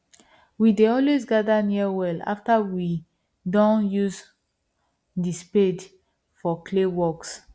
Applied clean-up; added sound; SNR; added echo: none; none; none; none.